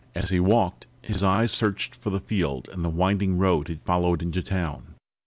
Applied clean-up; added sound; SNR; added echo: none; none; none; none.